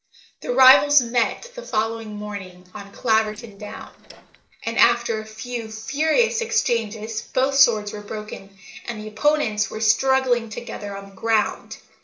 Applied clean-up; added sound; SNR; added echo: neural separator model SepFormer DNS4.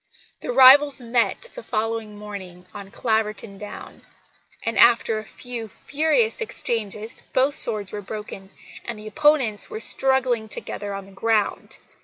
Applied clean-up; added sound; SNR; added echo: none; none; none; none.